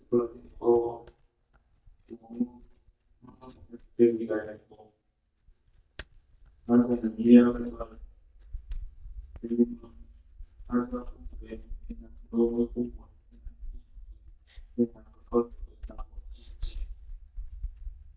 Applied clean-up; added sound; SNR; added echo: neural mask model DeepFilterNet 3.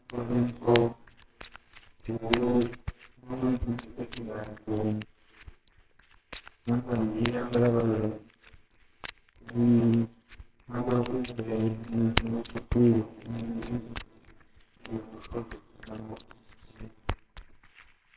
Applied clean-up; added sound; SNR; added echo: neural separator model SepFormer WHAMR!.